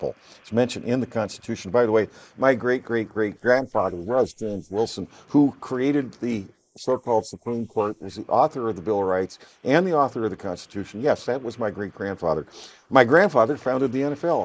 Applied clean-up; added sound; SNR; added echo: neural mask model Resemble Enhance denoiser.